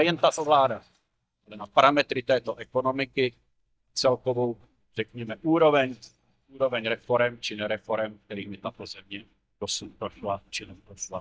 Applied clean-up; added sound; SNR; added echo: neural mask model DeepFilterNet 3.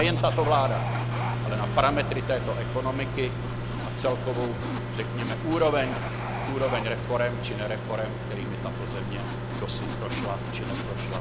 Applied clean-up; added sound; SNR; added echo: none; Microwave oven + Squeak; 0 dB; none.